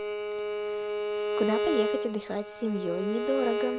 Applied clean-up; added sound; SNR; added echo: none; Bowed string instrument; -1 dB; none.